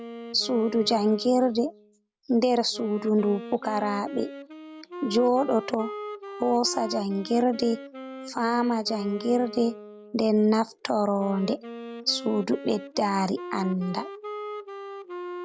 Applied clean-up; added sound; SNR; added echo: none; Wind instrument, woodwind instrument; 13 dB; none.